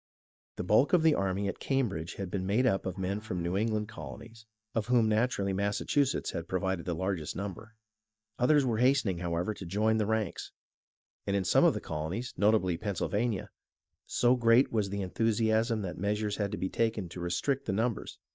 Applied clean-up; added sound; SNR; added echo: neural mask model DeepFilterNet 3.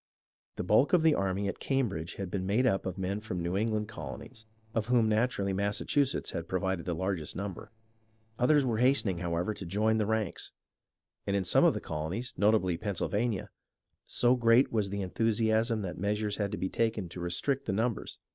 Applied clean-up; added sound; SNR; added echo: neural separator model SepFormer DNS4.